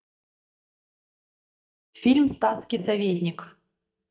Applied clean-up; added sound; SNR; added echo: neural mask model DeepFilterNet 3.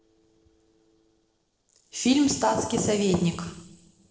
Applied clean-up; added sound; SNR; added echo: neural separator model SepFormer DNS4.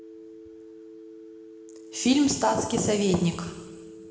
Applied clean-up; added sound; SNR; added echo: none; Telephone; 17 dB; reverberation time 2.0 s.